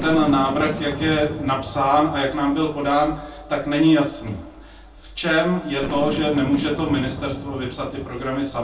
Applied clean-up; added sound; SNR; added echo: none; Boom; 11 dB; reverberation time 0.2 s.